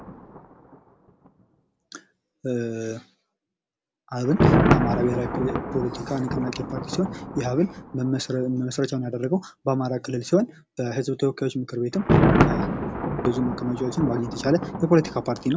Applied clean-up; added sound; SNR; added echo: none; Thunder; 0 dB; none.